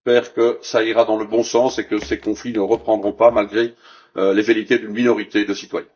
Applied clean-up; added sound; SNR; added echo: neural mask model DeepFilterNet 3.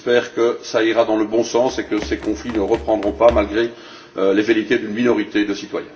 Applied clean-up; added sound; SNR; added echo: none; Run; 15 dB; reverberation time 0.5 s.